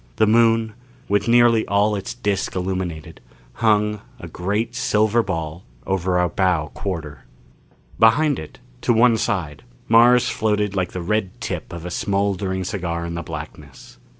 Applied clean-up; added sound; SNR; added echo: none; none; none; none.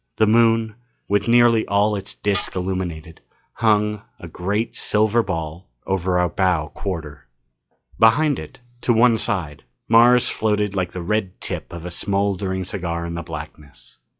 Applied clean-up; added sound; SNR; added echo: classical method log-MMSE.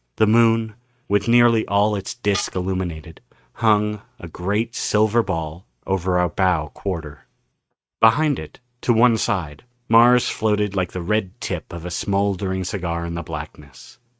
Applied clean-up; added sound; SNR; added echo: neural mask model RNNoise.